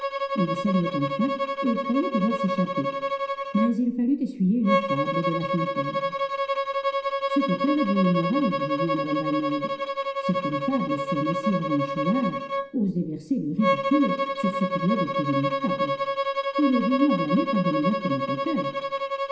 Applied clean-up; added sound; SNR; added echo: none; Bowed string instrument; 1 dB; reverberation time 0.9 s.